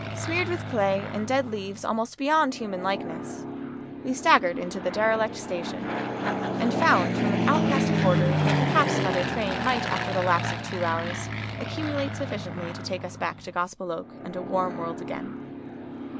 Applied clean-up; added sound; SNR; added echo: none; Fixed-wing aircraft, airplane; 1 dB; none.